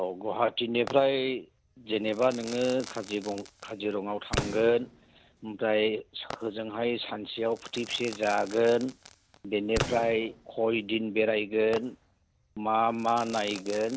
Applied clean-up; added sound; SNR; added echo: none; Crackle / Fireworks; 14 dB; none.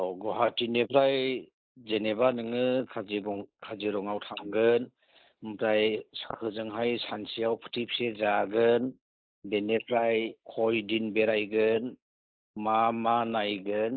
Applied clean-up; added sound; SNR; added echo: neural mask model Resemble Enhance denoiser.